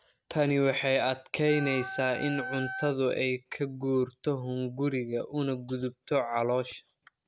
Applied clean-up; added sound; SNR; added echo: none; Wind instrument, woodwind instrument; 9 dB; none.